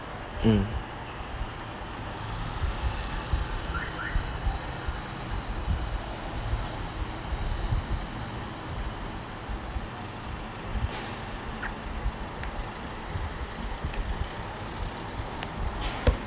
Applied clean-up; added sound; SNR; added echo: none; none; none; none.